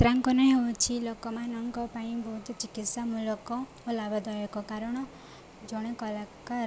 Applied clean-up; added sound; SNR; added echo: none; none; none; none.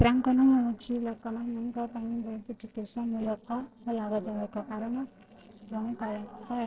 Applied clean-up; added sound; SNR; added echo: neural separator model SepFormer DNS4.